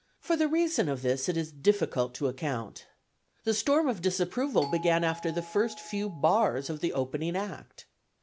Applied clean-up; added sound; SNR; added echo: none; Doorbell; 15 dB; none.